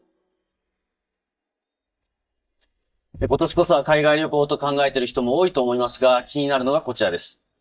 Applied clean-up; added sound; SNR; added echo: neural mask model DeepFilterNet 3.